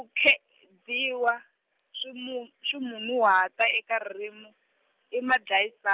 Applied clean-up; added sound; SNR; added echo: none; none; none; none.